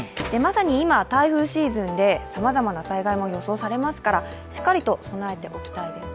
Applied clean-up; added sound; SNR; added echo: none; Tools; 14 dB; none.